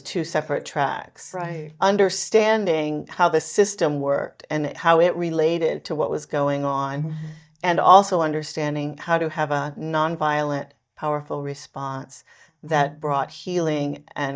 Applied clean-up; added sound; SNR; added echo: neural mask model DeepFilterNet 3.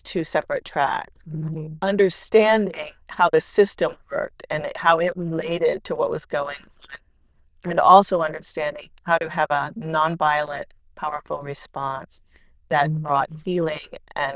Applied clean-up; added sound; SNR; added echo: neural diffusion model UNIVERSE++.